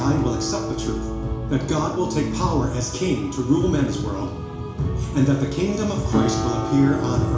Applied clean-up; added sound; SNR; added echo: none; Acoustic guitar; 9 dB; reverberation time 0.7 s.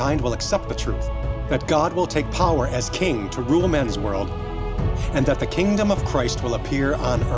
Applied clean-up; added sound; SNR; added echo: none; none; none; none.